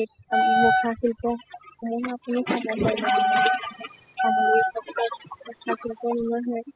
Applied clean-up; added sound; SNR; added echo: classical method spectral subtraction.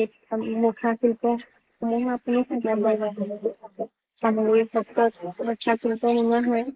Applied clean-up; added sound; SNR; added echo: neural mask model Resemble Enhance denoiser.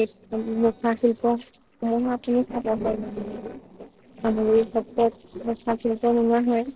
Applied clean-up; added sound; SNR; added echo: neural separator model SepFormer DNS4.